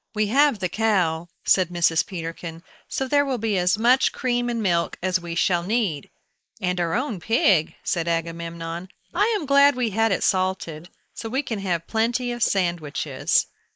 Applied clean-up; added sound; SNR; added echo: neural mask model Resemble Enhance denoiser.